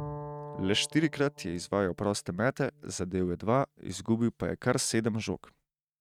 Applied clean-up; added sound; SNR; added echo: neural mask model RNNoise.